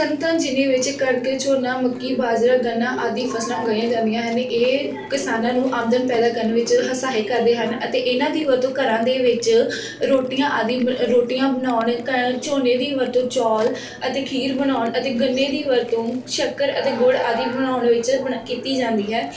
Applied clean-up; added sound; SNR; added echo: none; Chewing, mastication; 18 dB; reverberation time 0.3 s.